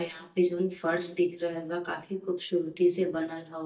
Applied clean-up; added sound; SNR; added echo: neural mask model DeepFilterNet 3.